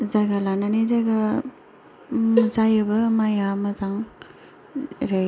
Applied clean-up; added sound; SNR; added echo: none; Cowbell; 8 dB; none.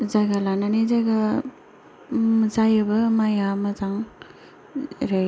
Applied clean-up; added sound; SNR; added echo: none; none; none; none.